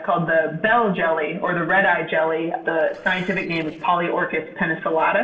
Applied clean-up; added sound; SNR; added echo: neural separator model SepFormer DNS4.